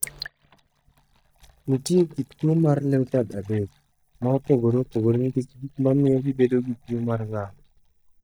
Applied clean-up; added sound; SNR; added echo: neural mask model DeepFilterNet 3.